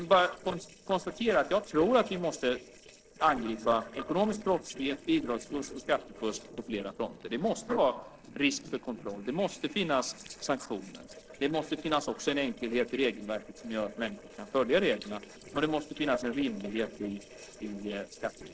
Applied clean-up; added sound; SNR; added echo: neural separator model SepFormer DNS4.